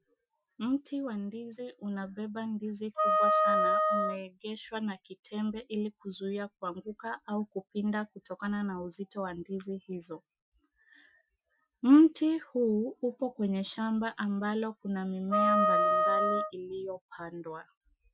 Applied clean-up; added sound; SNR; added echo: classical method Wiener filter.